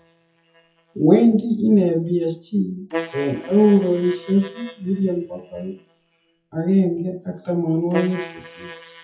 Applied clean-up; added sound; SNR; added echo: classical method WPE with log-MMSE.